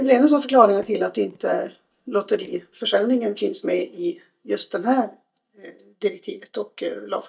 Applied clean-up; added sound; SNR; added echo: neural mask model DeepFilterNet 3.